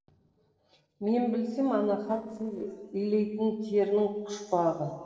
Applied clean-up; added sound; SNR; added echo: neural separator model SepFormer DNS4.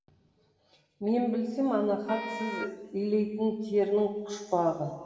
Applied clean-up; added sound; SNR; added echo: none; Wind instrument, woodwind instrument; 10 dB; reverberation time 1.7 s.